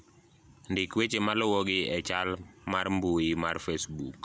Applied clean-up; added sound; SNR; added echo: none; none; none; none.